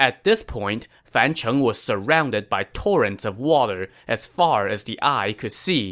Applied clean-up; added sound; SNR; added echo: none; none; none; none.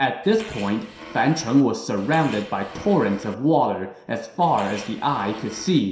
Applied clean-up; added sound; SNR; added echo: none; Fart; 17 dB; reverberation time 0.7 s.